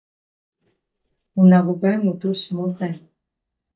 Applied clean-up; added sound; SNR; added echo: neural mask model DeepFilterNet 3.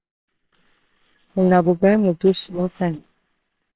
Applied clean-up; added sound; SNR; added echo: neural separator model SepFormer WHAMR!.